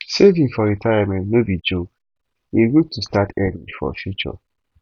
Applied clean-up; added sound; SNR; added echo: none; none; none; none.